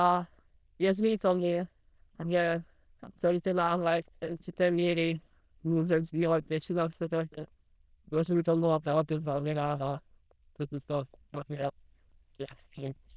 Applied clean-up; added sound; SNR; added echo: neural diffusion model UNIVERSE++.